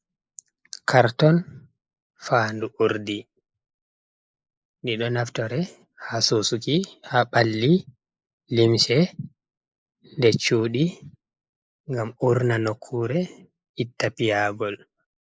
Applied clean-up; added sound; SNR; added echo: neural mask model Resemble Enhance denoiser.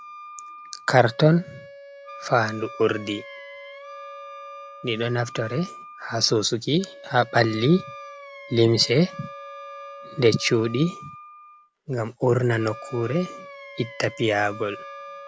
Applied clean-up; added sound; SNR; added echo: none; Wind instrument, woodwind instrument + Wind instrument, woodwind instrument; 16 dB; none.